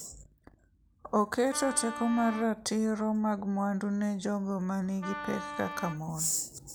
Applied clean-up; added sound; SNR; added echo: none; Wind instrument, woodwind instrument; 9 dB; none.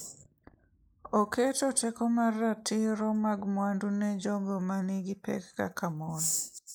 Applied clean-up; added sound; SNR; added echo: neural mask model Resemble Enhance denoiser.